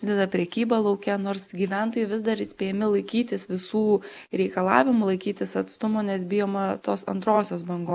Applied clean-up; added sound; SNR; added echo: none; none; none; none.